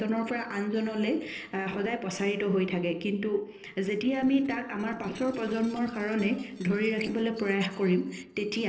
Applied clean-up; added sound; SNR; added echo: neural separator model SepFormer DNS4.